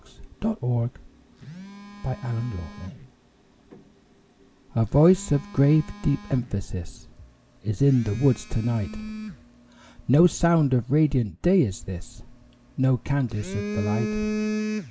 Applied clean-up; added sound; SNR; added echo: none; Telephone; 11 dB; none.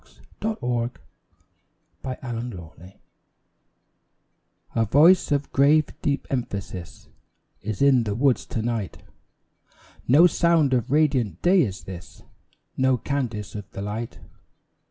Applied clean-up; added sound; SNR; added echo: none; none; none; none.